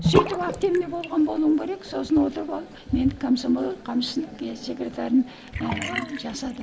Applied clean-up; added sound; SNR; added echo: none; Bathtub (filling or washing) / Sink (filling or washing); 6 dB; none.